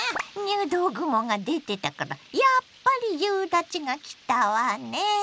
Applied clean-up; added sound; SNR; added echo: none; none; none; none.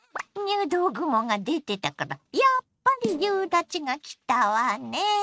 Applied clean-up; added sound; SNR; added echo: neural mask model RNNoise.